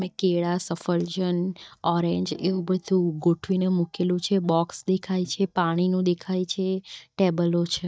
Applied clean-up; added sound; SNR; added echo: neural mask model DeepFilterNet 3.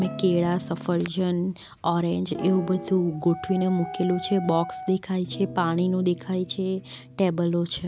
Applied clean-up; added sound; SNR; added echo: none; Guitar + Wind instrument, woodwind instrument; 13 dB; none.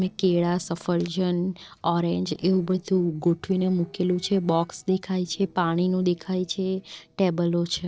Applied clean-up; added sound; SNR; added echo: neural separator model SepFormer DNS4.